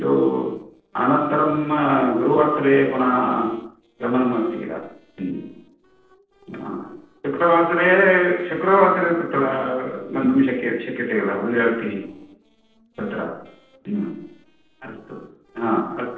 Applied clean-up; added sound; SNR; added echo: neural separator model SepFormer DNS4.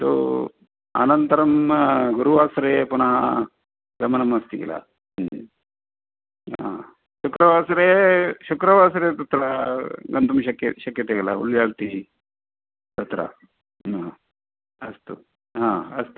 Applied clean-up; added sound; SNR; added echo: none; none; none; none.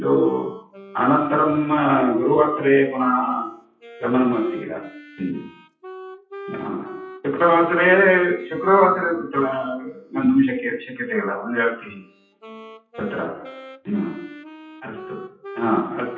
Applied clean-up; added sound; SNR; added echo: classical method WPE with log-MMSE.